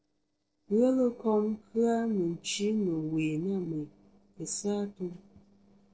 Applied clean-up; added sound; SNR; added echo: neural separator model SepFormer DNS4.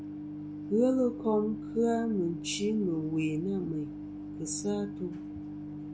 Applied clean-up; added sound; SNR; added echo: none; Microwave oven; 8 dB; none.